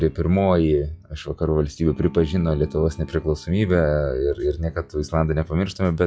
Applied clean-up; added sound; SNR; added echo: classical method log-MMSE.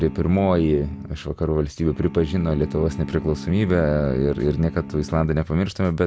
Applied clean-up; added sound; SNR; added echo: none; Bowed string instrument; 14 dB; none.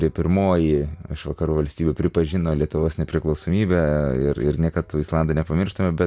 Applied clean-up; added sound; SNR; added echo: none; none; none; none.